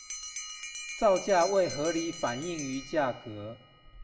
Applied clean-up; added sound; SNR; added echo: none; Bell; 12 dB; reverberation time 1.3 s.